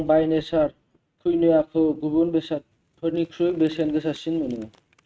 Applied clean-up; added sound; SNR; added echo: neural mask model RNNoise.